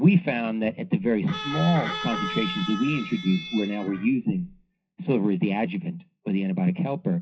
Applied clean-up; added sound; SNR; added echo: classical method WPE with log-MMSE.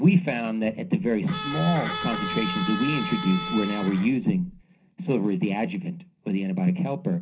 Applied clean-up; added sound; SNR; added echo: none; Bowed string instrument; 8 dB; reverberation time 0.4 s.